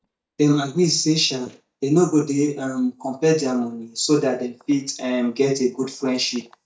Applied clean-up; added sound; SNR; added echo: neural mask model DeepFilterNet 3.